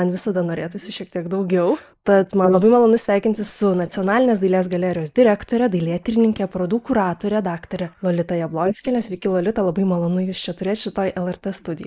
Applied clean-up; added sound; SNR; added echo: neural mask model Resemble Enhance denoiser.